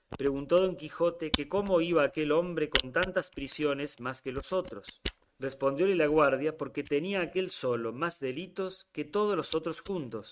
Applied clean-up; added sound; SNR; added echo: neural mask model RNNoise.